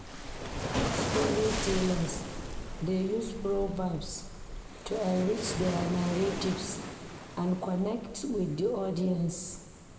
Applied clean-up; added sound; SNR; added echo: none; Waves, surf; 5 dB; reverberation time 1.4 s.